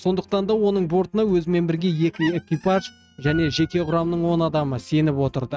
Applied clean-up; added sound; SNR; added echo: neural mask model RNNoise.